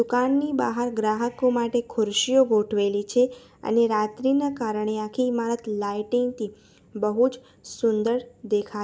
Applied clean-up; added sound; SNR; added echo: none; none; none; none.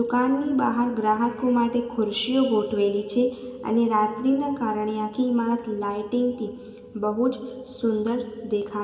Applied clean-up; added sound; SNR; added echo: none; none; none; reverberation time 2.0 s.